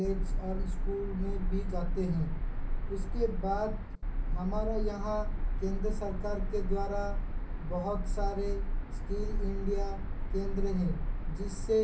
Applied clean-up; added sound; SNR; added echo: none; Car; -4 dB; reverberation time 0.5 s.